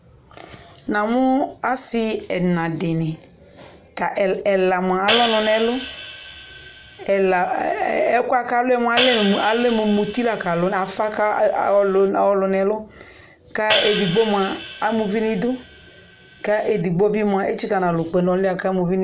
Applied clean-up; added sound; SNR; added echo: none; Hi-hat; 8 dB; none.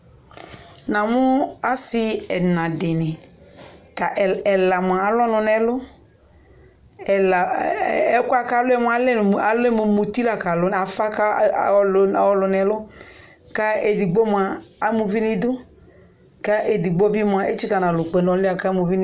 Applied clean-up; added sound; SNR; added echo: none; none; none; none.